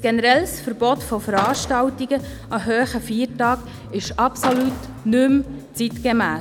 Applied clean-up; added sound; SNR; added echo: none; Car + Bass guitar; 13 dB; none.